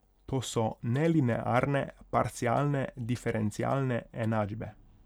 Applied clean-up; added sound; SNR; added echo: none; none; none; none.